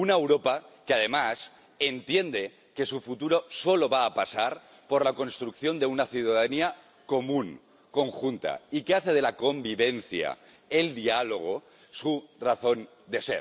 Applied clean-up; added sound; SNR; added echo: none; none; none; none.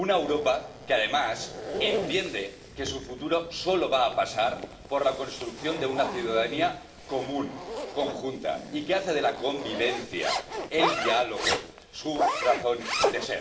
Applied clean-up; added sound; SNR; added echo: none; Zipper (clothing); 5 dB; reverberation time 0.9 s.